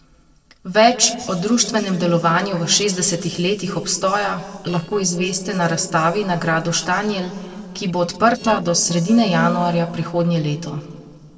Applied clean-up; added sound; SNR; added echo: neural separator model SepFormer DNS4.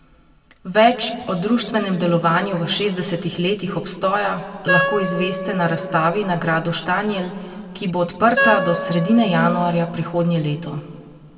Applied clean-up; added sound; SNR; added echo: none; Wind instrument, woodwind instrument; 5 dB; reverberation time 1.6 s.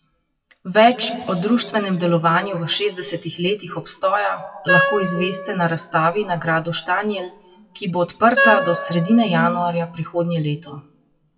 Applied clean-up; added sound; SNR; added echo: classical method WPE with log-MMSE.